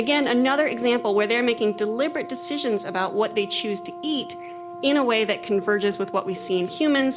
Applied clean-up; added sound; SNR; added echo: none; Brass instrument; 13 dB; none.